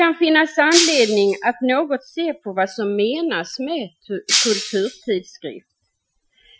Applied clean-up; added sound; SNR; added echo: classical method Wiener filter.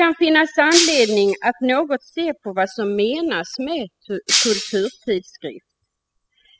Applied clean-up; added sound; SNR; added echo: classical method spectral subtraction.